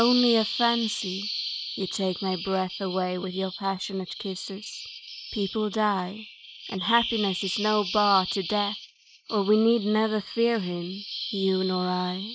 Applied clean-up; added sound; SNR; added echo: neural mask model RNNoise.